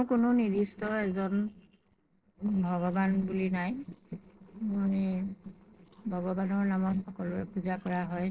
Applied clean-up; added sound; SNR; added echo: neural separator model SepFormer DNS4.